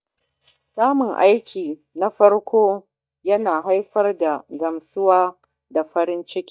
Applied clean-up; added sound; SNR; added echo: neural mask model DeepFilterNet 3.